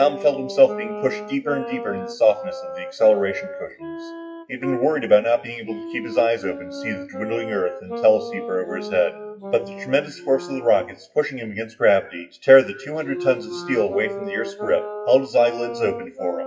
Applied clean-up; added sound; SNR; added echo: classical method WPE with log-MMSE.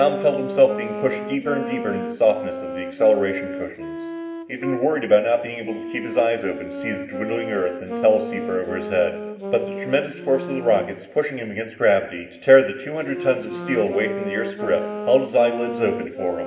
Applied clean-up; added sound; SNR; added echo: none; Wind instrument, woodwind instrument; 8 dB; reverberation time 0.9 s.